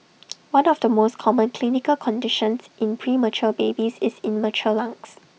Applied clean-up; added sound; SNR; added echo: none; none; none; none.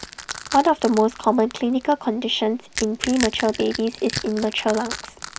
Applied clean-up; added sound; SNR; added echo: none; Crack / Crushing; 12 dB; none.